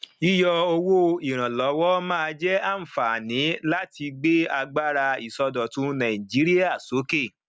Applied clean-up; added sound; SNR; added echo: none; none; none; none.